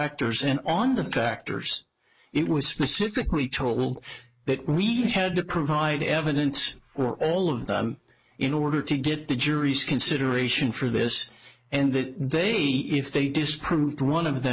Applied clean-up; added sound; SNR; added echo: neural mask model Resemble Enhance denoiser.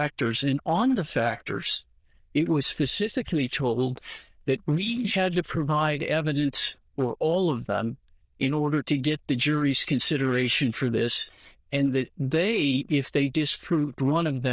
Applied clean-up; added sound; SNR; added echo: neural diffusion model UNIVERSE++.